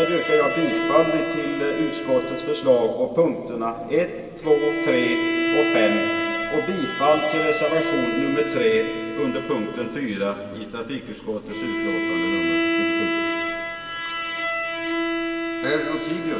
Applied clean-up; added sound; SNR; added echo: none; Bowed string instrument; 2 dB; reverberation time 2.4 s.